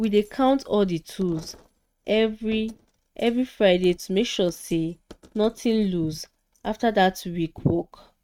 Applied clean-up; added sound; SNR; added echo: neural mask model RNNoise.